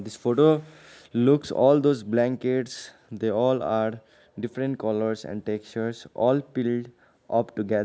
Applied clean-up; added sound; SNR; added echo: none; none; none; none.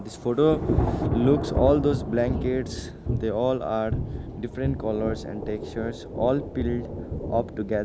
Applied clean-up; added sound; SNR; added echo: none; Thunder / Rain; 3 dB; none.